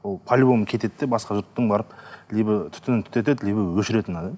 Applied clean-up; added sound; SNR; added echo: none; none; none; none.